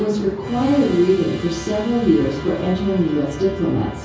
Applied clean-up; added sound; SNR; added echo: none; Musical instrument; 12 dB; reverberation time 0.6 s.